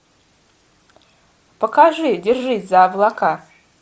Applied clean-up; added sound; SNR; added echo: none; none; none; none.